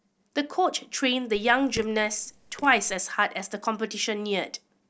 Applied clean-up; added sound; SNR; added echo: neural separator model SepFormer DNS4.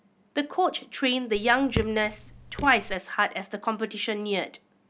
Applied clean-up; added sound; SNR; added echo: none; Raindrop / Drip; 9 dB; none.